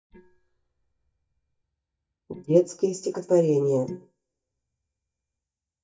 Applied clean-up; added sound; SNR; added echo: neural mask model DeepFilterNet 3.